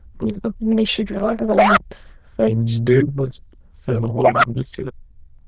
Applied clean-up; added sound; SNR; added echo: neural diffusion model UNIVERSE++.